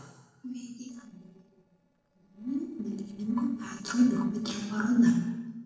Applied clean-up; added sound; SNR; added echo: neural separator model SepFormer DNS4.